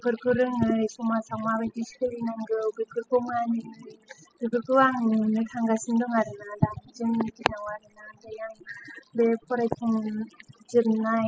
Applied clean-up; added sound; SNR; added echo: classical method spectral subtraction.